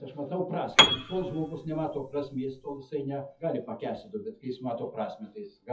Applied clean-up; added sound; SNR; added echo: classical method WPE with log-MMSE.